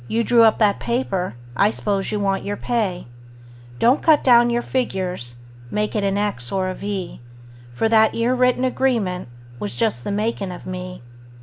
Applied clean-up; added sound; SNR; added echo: none; none; none; none.